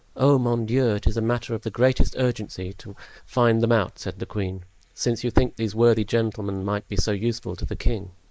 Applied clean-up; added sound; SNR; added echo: neural mask model Resemble Enhance denoiser.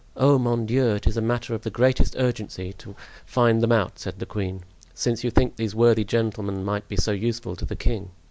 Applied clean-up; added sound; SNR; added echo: none; none; none; none.